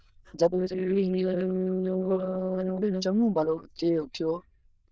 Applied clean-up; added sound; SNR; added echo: neural diffusion model UNIVERSE++.